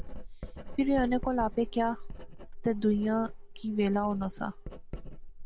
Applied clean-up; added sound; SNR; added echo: none; Writing; 9 dB; none.